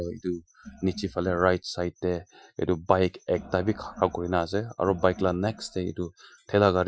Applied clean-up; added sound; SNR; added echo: classical method Wiener filter.